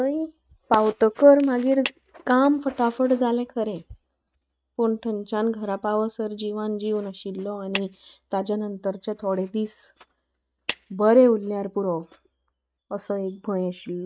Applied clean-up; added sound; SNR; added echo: neural mask model RNNoise.